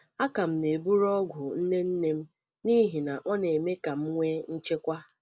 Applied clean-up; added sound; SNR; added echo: none; none; none; none.